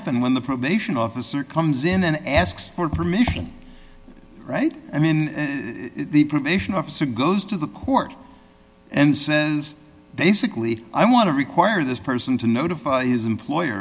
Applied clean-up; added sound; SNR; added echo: none; none; none; none.